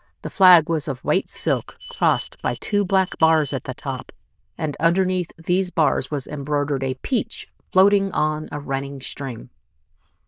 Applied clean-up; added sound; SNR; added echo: neural diffusion model UNIVERSE++.